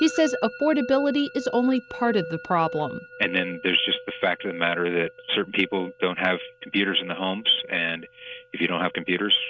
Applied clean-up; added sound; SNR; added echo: neural mask model RNNoise.